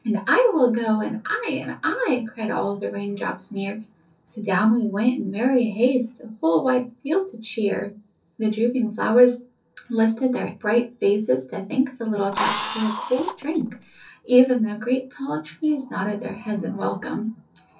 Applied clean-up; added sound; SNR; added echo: neural separator model SepFormer DNS4.